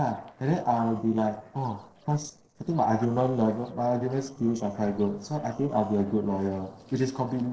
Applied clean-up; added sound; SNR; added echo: neural separator model SepFormer DNS4.